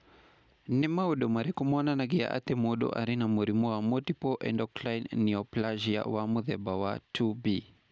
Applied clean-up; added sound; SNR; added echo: none; none; none; none.